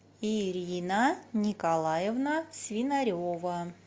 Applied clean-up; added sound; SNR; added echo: none; none; none; none.